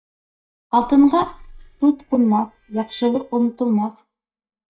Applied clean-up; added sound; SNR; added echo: neural mask model DeepFilterNet 3.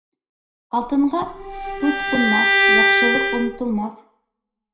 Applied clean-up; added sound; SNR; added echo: none; Bowed string instrument; -5 dB; reverberation time 0.5 s.